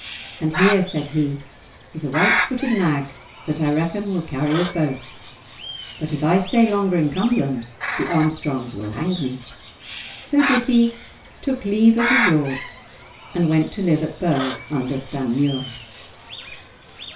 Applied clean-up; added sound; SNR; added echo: none; Bird; 8 dB; reverberation time 0.3 s.